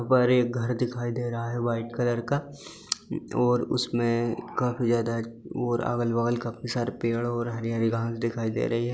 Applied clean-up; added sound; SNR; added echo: none; none; none; none.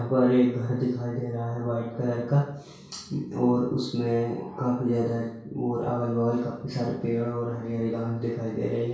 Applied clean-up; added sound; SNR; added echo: none; none; none; reverberation time 0.6 s.